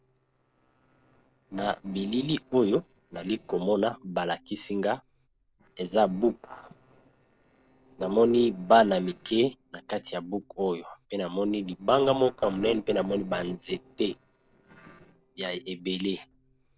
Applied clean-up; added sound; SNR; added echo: neural separator model SepFormer DNS4.